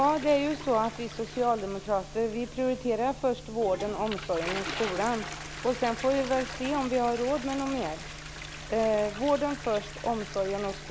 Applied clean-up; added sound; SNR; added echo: none; Toilet flush; 14 dB; none.